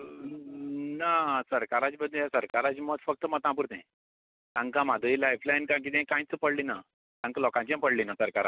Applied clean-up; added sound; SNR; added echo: none; none; none; none.